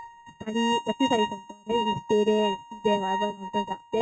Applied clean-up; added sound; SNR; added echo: neural mask model RNNoise.